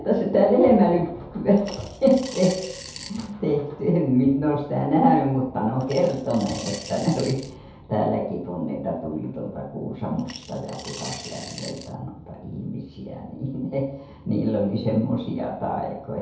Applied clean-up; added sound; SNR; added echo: none; Coin (dropping) / Glass; 16 dB; reverberation time 0.8 s.